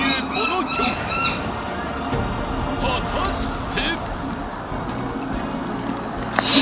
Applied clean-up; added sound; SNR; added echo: none; Chirp, tweet; -1 dB; none.